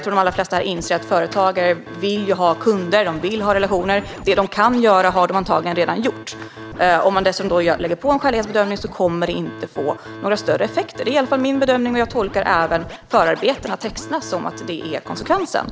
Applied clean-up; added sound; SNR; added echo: none; Scratching (performance technique); 16 dB; none.